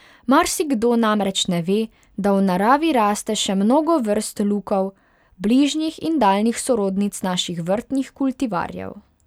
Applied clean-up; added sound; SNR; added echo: none; none; none; none.